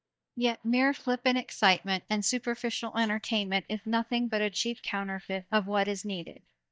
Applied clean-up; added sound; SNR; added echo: neural mask model DeepFilterNet 3.